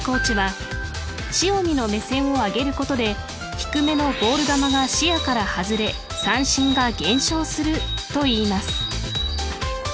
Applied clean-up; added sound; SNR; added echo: none; Bird; 9 dB; none.